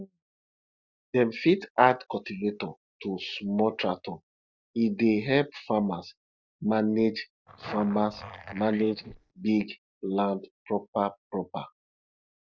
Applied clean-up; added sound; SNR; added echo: neural mask model DeepFilterNet 3.